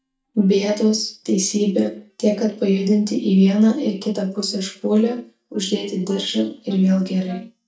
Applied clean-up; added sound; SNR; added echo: neural mask model DeepFilterNet 3.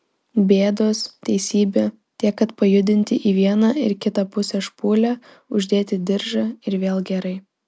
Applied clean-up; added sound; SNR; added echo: none; none; none; none.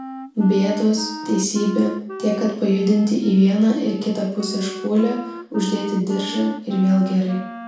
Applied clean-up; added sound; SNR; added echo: none; Wind instrument, woodwind instrument; 14 dB; reverberation time 0.5 s.